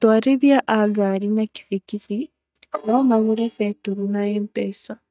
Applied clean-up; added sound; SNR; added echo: neural mask model DeepFilterNet 3.